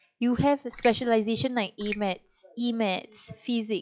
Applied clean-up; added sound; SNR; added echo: classical method log-MMSE.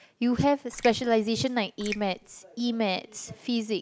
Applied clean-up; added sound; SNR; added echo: none; Raindrop; 14 dB; none.